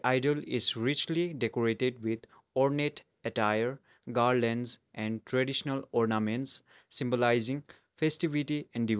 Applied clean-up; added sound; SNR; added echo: none; none; none; none.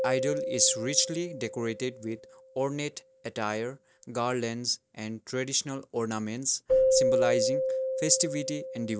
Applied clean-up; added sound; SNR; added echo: none; Keyboard (musical); 1 dB; none.